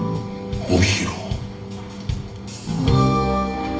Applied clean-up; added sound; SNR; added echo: none; none; none; reverberation time 0.8 s.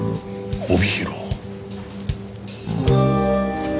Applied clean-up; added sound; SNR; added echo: none; none; none; none.